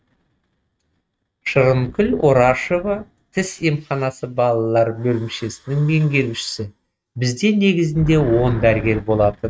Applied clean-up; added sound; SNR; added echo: neural mask model RNNoise.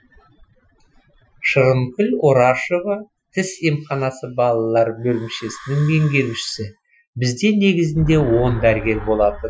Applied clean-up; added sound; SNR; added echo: classical method Wiener filter.